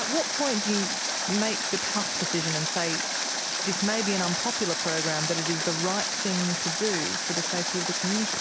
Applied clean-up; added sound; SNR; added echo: none; Water; -1 dB; none.